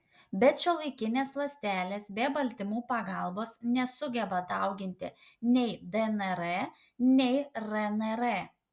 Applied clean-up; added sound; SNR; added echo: none; none; none; none.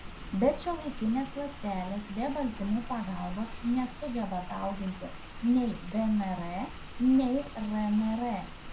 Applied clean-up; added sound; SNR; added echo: none; Rain; 10 dB; reverberation time 0.2 s.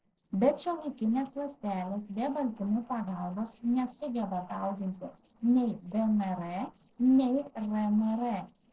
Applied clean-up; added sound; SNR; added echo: neural separator model SepFormer DNS4.